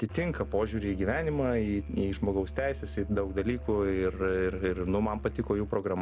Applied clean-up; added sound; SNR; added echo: none; Musical instrument; 10 dB; none.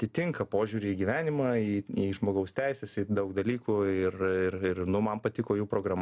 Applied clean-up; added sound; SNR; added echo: none; none; none; none.